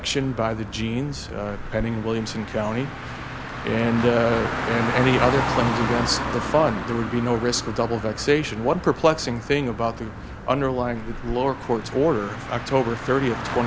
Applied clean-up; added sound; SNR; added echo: none; Car; 6 dB; none.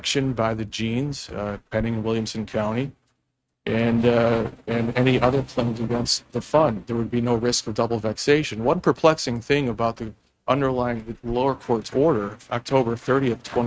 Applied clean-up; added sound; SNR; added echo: neural mask model RNNoise.